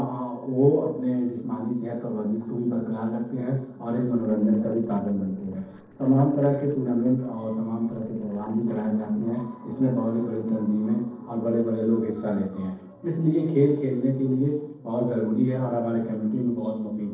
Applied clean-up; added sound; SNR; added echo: neural separator model SepFormer DNS4.